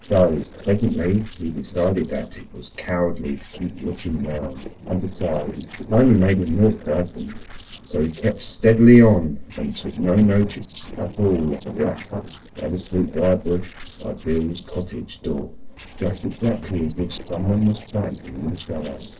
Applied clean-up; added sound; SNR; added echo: neural separator model SepFormer DNS4.